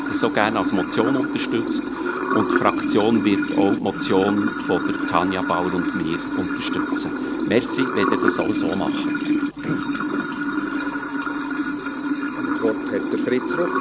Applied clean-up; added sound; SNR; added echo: none; Sink (filling or washing) / Water; -1 dB; none.